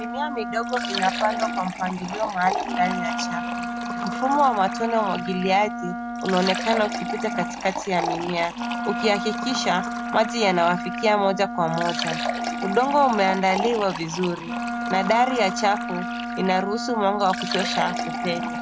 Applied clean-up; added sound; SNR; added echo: none; Wind instrument, woodwind instrument + Fill (with liquid); 4 dB; none.